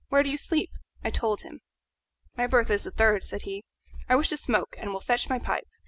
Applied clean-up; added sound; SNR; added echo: none; none; none; none.